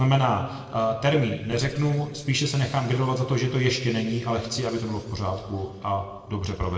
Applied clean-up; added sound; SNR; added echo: neural separator model SepFormer DNS4.